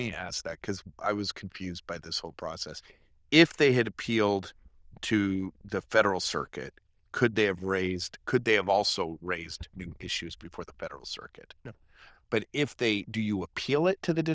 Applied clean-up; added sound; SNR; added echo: neural diffusion model UNIVERSE++.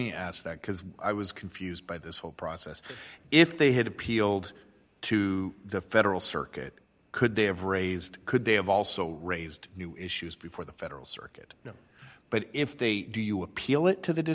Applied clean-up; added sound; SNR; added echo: none; none; none; none.